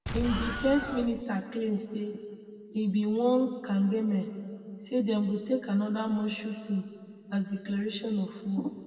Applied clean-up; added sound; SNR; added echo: none; Explosion; 4 dB; reverberation time 1.8 s.